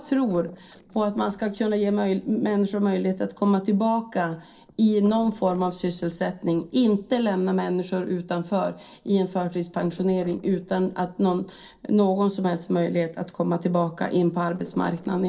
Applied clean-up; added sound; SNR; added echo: neural separator model SepFormer DNS4.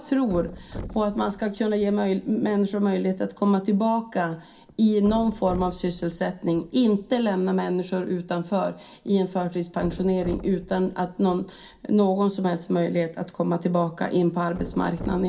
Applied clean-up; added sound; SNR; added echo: none; Thump, thud; 18 dB; reverberation time 0.3 s.